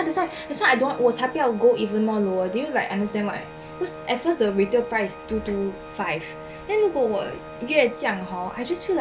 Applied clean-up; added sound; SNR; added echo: none; Organ; 14 dB; none.